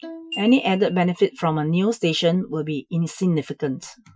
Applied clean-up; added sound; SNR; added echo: classical method Wiener filter.